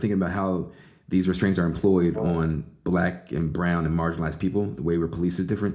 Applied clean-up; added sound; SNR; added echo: none; Wind instrument, woodwind instrument; 11 dB; reverberation time 0.4 s.